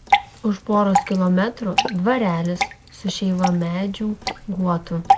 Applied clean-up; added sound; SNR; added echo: none; Drip / Water; 3 dB; none.